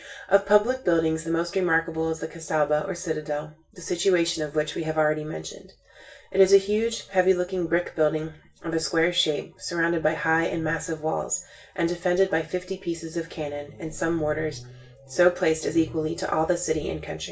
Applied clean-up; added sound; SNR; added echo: none; none; none; reverberation time 0.2 s.